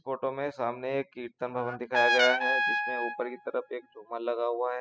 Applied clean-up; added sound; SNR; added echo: classical method spectral subtraction.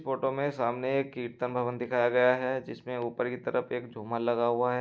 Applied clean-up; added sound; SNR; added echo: none; none; none; none.